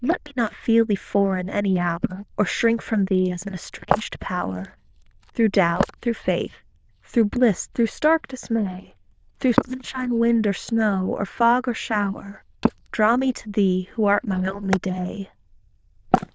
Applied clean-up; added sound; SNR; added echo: neural diffusion model UNIVERSE++.